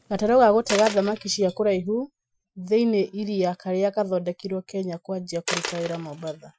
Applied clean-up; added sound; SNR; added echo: classical method Wiener filter.